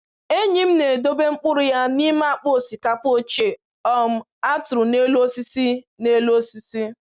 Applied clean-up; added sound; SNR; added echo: none; none; none; none.